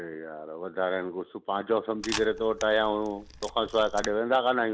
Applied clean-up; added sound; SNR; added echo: none; Camera; 12 dB; none.